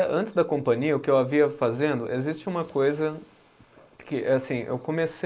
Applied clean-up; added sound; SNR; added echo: neural mask model Resemble Enhance denoiser.